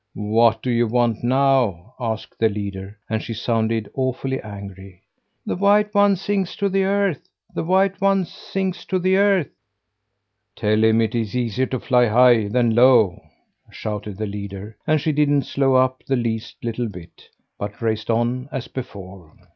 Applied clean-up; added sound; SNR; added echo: none; none; none; none.